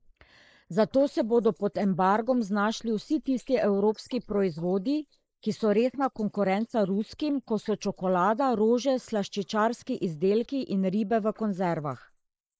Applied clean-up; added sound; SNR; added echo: neural mask model Resemble Enhance denoiser.